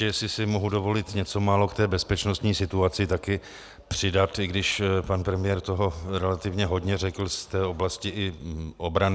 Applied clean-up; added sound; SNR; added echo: none; none; none; none.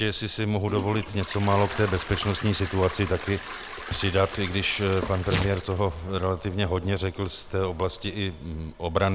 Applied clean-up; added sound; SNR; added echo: none; Toilet flush + Tearing; 11 dB; none.